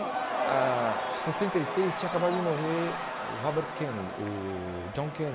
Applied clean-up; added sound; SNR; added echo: none; Crowd / Cheering; 2 dB; none.